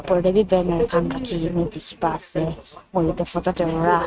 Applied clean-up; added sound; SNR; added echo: neural mask model RNNoise.